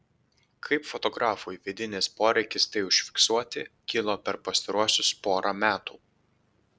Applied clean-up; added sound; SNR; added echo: none; none; none; none.